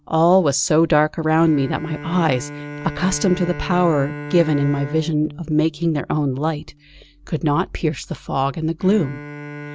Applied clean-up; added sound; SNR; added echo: none; Bowed string instrument; 14 dB; none.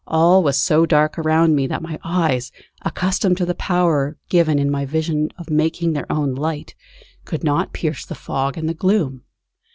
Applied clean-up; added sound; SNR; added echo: none; none; none; none.